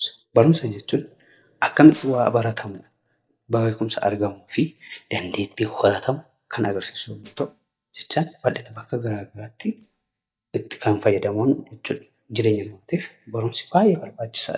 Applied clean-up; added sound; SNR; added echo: neural mask model DeepFilterNet 3.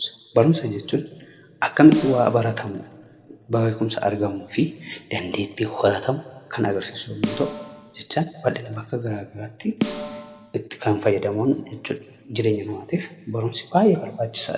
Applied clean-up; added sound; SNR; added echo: none; Snare drum; 10 dB; reverberation time 1.4 s.